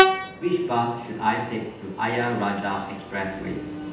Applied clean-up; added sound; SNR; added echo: none; Train; 1 dB; reverberation time 0.8 s.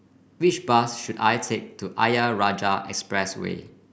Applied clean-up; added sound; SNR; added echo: none; none; none; none.